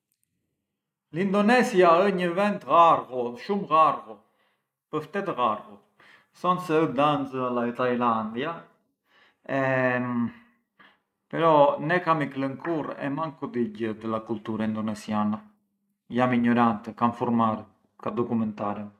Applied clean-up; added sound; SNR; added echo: neural mask model Resemble Enhance denoiser.